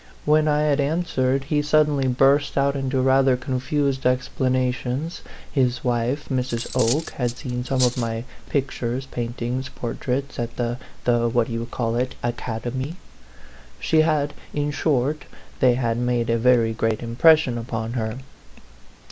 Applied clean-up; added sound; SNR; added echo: none; Cutlery, silverware; 11 dB; none.